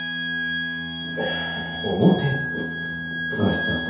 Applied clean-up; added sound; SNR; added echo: none; Wind instrument, woodwind instrument; 4 dB; reverberation time 0.8 s.